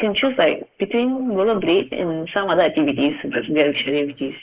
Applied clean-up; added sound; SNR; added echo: neural mask model Resemble Enhance denoiser.